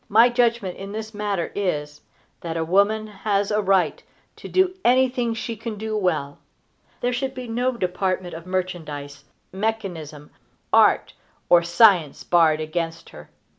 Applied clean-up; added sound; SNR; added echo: none; none; none; none.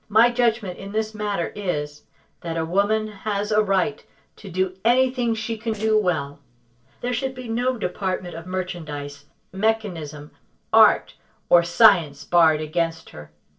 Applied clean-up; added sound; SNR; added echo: neural separator model SepFormer DNS4.